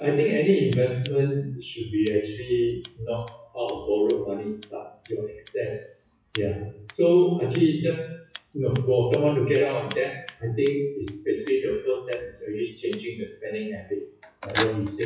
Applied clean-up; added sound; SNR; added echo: classical method WPE with log-MMSE.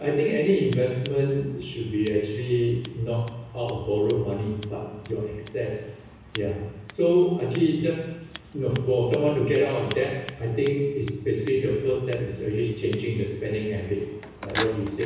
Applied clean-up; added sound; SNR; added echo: none; Scissors; 18 dB; reverberation time 1.1 s.